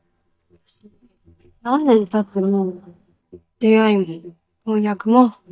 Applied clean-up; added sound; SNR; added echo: neural mask model DeepFilterNet 3.